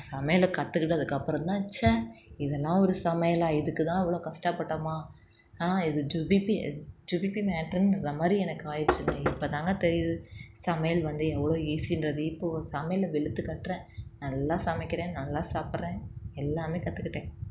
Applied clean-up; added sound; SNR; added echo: none; Knock; 4 dB; none.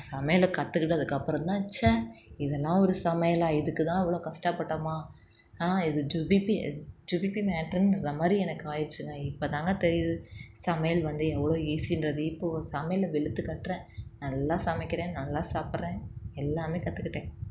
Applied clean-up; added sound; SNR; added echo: none; none; none; none.